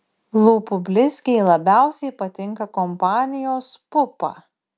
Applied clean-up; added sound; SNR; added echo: none; none; none; none.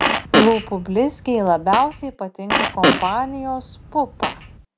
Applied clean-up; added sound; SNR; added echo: none; Fart; 1 dB; none.